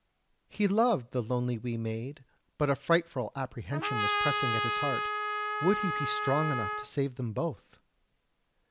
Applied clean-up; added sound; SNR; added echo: none; Trumpet; 0 dB; none.